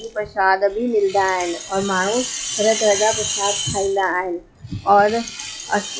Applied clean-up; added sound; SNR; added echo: classical method log-MMSE.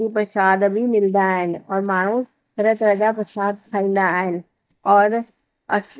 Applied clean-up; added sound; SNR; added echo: neural mask model DeepFilterNet 3.